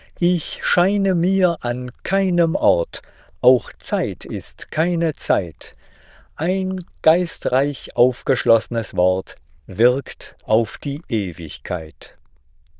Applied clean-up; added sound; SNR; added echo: neural diffusion model UNIVERSE++.